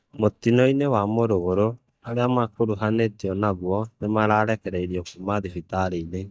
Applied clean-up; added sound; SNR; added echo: neural mask model DeepFilterNet 3.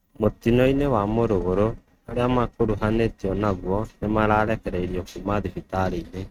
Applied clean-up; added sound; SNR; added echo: neural mask model RNNoise.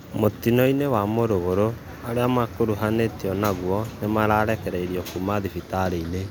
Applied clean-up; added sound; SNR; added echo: none; none; none; none.